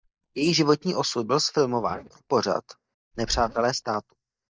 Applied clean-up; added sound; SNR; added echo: neural mask model DeepFilterNet 3.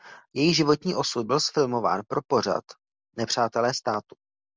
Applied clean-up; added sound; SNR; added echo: none; none; none; none.